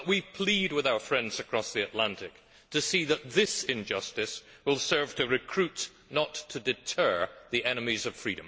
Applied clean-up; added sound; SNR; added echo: none; none; none; none.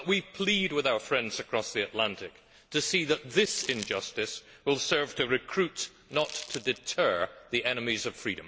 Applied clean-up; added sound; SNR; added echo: none; Crumpling, crinkling; 13 dB; none.